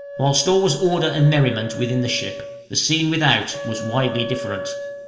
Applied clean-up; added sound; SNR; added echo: none; Wind instrument, woodwind instrument; 11 dB; reverberation time 1.9 s.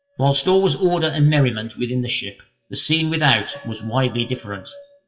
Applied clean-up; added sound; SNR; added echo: classical method WPE with log-MMSE.